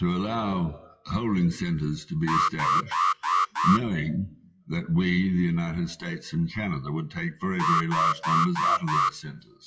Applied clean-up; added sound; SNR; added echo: classical method WPE with log-MMSE.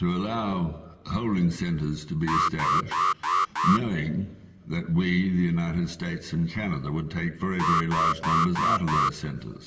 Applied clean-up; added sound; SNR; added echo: none; Alarm; -2 dB; reverberation time 2.1 s.